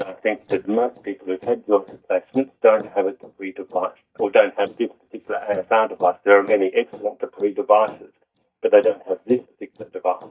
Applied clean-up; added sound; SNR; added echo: neural mask model DeepFilterNet 3.